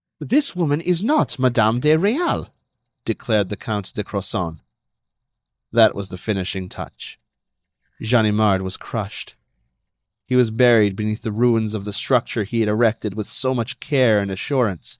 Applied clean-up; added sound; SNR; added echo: neural mask model DeepFilterNet 3.